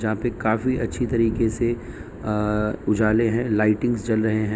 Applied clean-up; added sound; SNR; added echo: none; none; none; none.